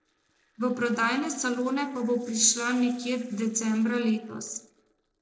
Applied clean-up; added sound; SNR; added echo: neural separator model SepFormer DNS4.